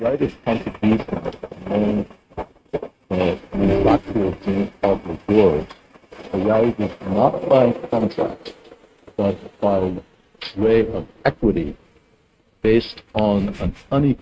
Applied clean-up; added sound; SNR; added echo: neural mask model RNNoise.